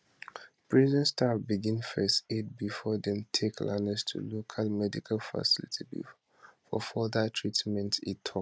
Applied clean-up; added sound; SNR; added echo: none; none; none; none.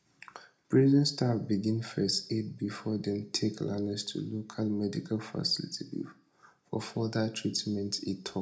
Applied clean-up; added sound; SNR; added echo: none; none; none; reverberation time 0.3 s.